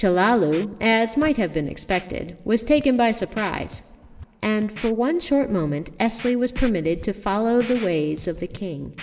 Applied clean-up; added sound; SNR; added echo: none; Scratching (performance technique); 20 dB; reverberation time 2.1 s.